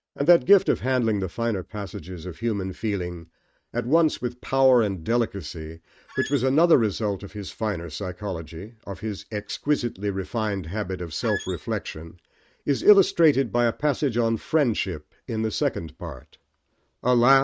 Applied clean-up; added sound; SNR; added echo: neural mask model RNNoise.